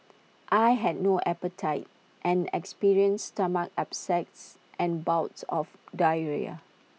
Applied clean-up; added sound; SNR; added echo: none; none; none; none.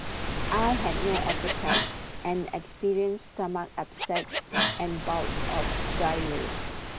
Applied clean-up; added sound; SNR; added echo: none; Waves, surf + Scratching (performance technique); -1 dB; none.